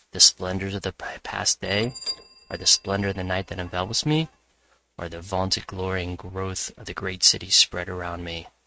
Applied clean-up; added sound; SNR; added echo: neural mask model RNNoise.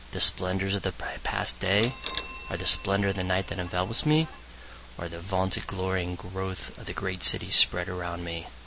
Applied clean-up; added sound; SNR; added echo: none; Bell; 5 dB; none.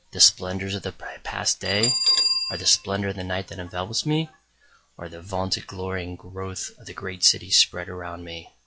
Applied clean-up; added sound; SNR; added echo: classical method log-MMSE.